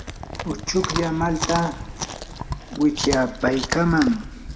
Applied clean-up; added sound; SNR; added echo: none; Chewing, mastication; 7 dB; reverberation time 1.2 s.